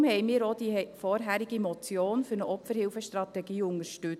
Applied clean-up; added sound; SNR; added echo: none; none; none; none.